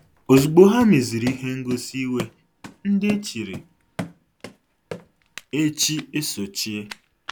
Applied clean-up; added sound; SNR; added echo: none; Run; 16 dB; none.